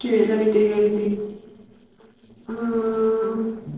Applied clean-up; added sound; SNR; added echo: neural separator model SepFormer DNS4.